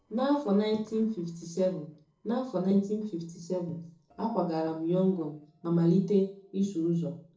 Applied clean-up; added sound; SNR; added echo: neural separator model SepFormer DNS4.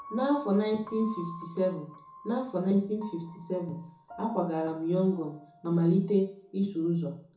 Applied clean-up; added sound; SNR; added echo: none; Piano; 19 dB; reverberation time 0.7 s.